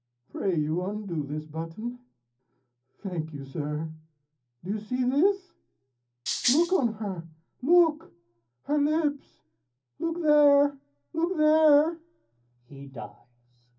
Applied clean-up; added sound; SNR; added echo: none; Rattle (instrument); 3 dB; reverberation time 0.4 s.